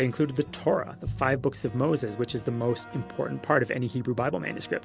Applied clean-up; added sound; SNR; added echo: none; Piano; 14 dB; none.